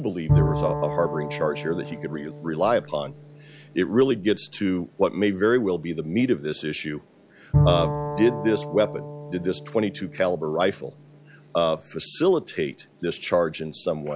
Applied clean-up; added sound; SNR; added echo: none; Bowed string instrument; 5 dB; none.